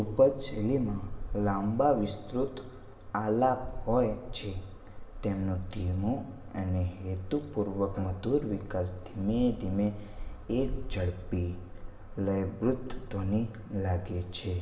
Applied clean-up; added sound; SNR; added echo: none; none; none; reverberation time 1.0 s.